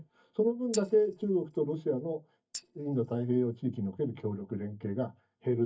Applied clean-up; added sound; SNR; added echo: neural mask model DeepFilterNet 3.